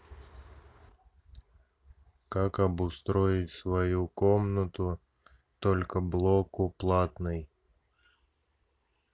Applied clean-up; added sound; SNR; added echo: none; none; none; none.